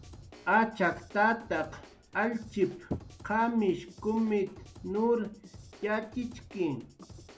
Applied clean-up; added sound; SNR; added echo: none; Drum / Drum kit; 20 dB; none.